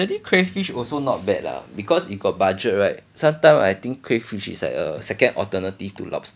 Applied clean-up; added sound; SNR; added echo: none; none; none; none.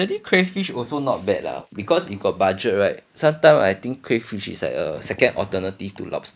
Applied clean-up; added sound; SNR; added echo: neural mask model Resemble Enhance denoiser.